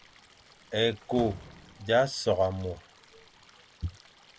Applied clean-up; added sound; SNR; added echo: none; Stream + Slam; 19 dB; none.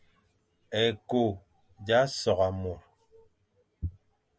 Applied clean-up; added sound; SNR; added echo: none; none; none; none.